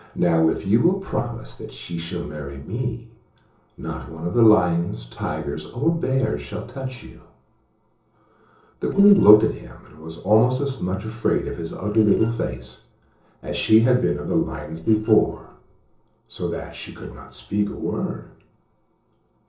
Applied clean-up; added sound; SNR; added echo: neural separator model SepFormer DNS4.